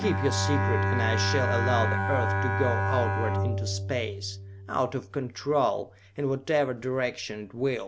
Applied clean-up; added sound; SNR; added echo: none; Bowed string instrument; 0 dB; none.